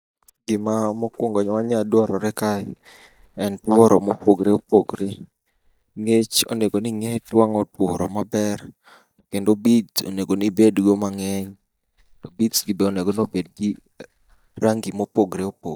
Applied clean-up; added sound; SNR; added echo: neural mask model DeepFilterNet 3.